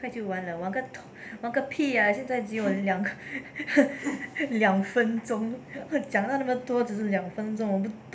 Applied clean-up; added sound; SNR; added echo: none; none; none; none.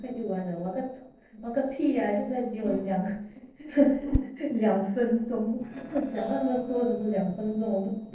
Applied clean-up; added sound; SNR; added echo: neural separator model SepFormer DNS4.